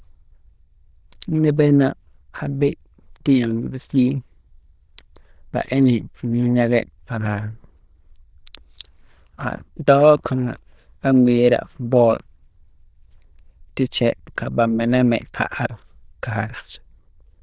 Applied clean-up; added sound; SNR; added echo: neural diffusion model UNIVERSE++.